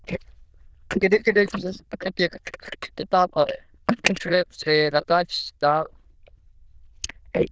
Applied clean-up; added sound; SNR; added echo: neural diffusion model UNIVERSE++.